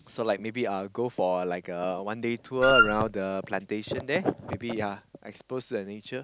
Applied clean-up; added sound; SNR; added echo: none; Wind instrument, woodwind instrument; -5 dB; none.